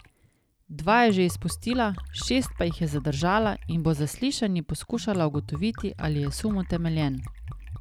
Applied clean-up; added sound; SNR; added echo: none; Liquid; 13 dB; none.